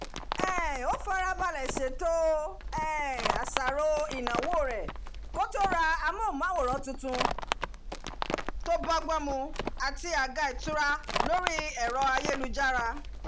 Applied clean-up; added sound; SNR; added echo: none; Livestock, farm animals, working animals; 4 dB; none.